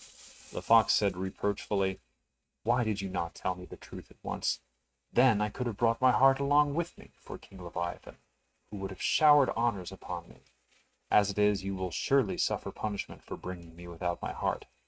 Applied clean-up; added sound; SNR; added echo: neural mask model RNNoise.